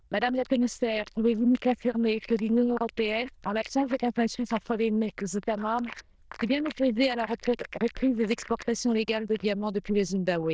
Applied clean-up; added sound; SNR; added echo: neural diffusion model UNIVERSE++.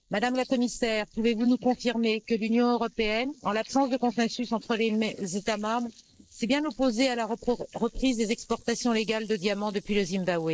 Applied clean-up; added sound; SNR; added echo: neural mask model Resemble Enhance denoiser.